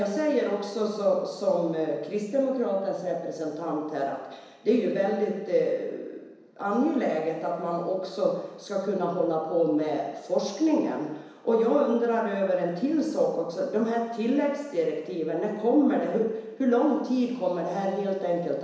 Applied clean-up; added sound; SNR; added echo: none; none; none; reverberation time 1.0 s.